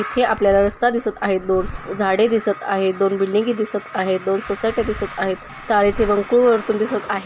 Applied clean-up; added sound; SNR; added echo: none; Zipper (clothing); 16 dB; none.